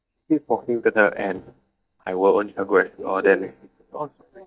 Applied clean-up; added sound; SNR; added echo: neural mask model DeepFilterNet 3.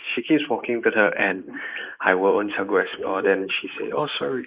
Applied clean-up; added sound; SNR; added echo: neural mask model Resemble Enhance denoiser.